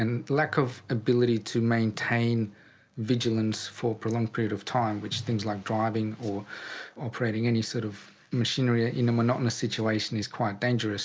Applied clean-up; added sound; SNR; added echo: none; none; none; none.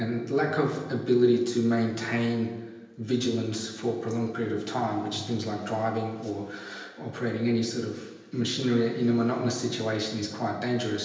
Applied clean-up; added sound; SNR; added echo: none; none; none; reverberation time 1.0 s.